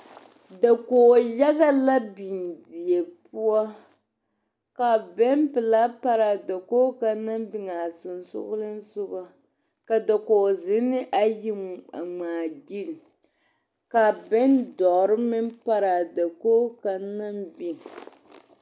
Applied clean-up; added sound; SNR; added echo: none; none; none; none.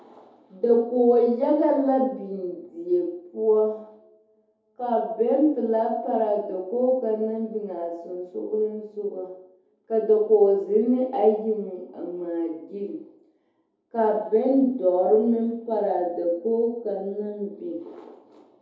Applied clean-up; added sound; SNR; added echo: none; none; none; reverberation time 0.8 s.